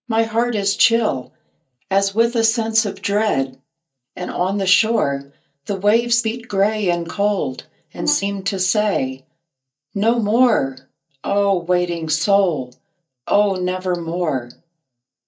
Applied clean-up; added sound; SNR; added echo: neural mask model DeepFilterNet 3.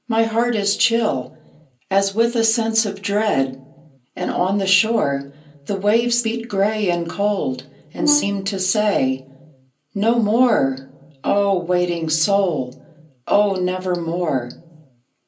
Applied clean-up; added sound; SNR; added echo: none; Brass instrument; 6 dB; reverberation time 0.3 s.